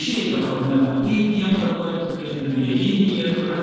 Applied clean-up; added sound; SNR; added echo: neural separator model SepFormer DNS4.